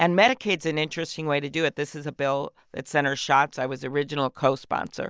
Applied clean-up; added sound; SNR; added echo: none; none; none; none.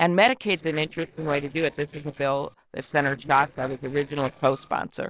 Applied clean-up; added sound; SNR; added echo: neural separator model SepFormer DNS4.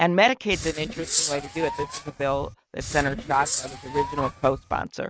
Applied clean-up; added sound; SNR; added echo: neural mask model RNNoise.